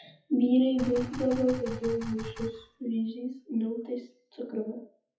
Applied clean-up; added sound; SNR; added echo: classical method WPE with log-MMSE.